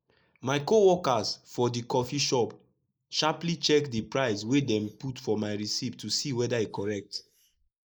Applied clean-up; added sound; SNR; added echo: neural mask model Resemble Enhance denoiser.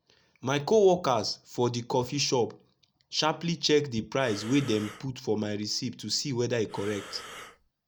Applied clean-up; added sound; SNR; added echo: none; Breathing; 16 dB; none.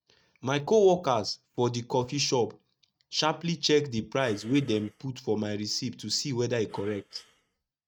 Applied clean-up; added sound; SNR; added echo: neural mask model RNNoise.